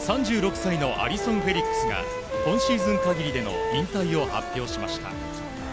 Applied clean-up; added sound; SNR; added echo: none; Wind instrument, woodwind instrument; 2 dB; none.